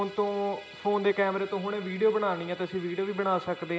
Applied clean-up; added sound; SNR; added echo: none; Musical instrument; 19 dB; none.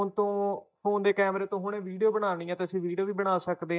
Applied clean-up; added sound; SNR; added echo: neural mask model DeepFilterNet 3.